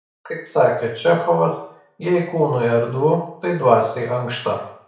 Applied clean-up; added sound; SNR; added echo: none; none; none; reverberation time 0.6 s.